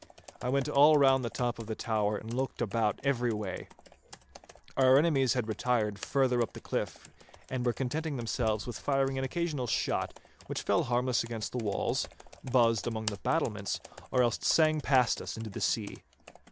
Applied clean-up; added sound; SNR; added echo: none; Computer keyboard; 19 dB; none.